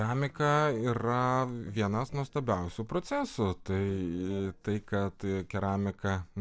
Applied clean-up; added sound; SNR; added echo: neural separator model SepFormer DNS4.